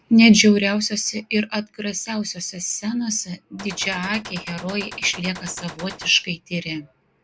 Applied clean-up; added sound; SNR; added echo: none; Gunshot, gunfire; 16 dB; none.